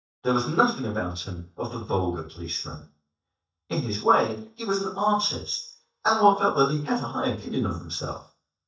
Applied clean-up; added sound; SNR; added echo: neural mask model DeepFilterNet 3.